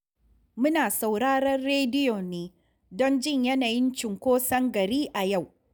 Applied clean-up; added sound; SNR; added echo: none; none; none; none.